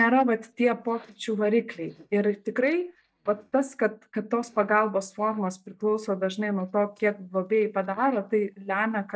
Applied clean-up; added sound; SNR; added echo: neural mask model DeepFilterNet 3.